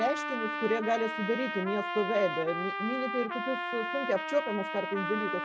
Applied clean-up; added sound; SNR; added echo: none; Trumpet; 3 dB; none.